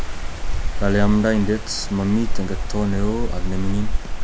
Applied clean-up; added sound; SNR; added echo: none; Wind; -2 dB; none.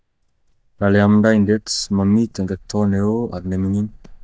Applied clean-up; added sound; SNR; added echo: neural mask model DeepFilterNet 3.